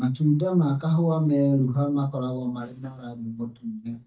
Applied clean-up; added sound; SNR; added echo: neural mask model DeepFilterNet 3.